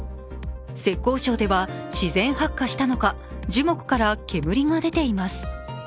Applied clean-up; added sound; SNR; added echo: none; none; none; none.